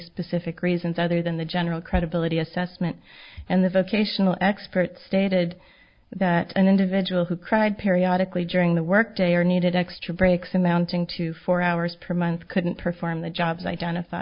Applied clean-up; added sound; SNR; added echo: none; none; none; none.